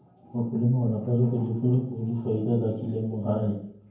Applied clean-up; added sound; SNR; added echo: none; none; none; reverberation time 0.9 s.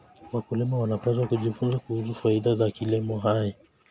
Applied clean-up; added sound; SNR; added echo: none; none; none; none.